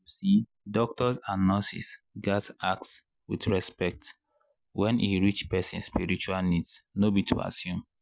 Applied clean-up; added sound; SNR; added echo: none; none; none; none.